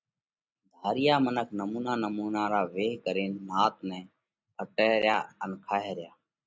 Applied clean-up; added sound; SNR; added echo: none; none; none; none.